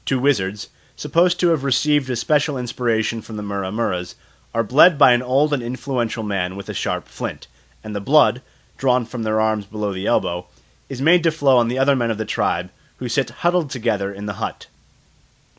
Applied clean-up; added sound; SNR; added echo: none; none; none; none.